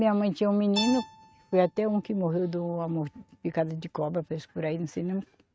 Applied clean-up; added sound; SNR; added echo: neural mask model RNNoise.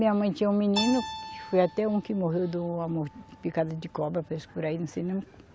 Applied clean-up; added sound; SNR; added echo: none; Keyboard (musical); 14 dB; none.